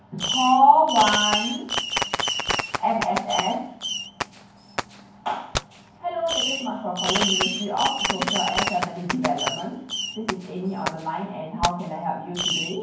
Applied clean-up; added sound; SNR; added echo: none; Fireworks; 3 dB; reverberation time 0.9 s.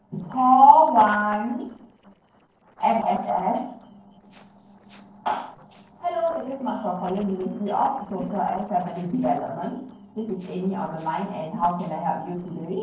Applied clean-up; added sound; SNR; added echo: neural separator model SepFormer DNS4.